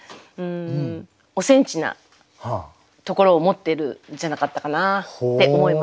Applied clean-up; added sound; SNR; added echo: none; none; none; none.